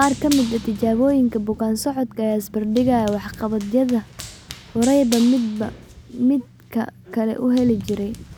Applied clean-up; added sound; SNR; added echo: none; Run; 16 dB; none.